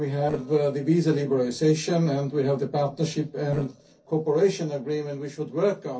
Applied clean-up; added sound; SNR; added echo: neural separator model SepFormer DNS4.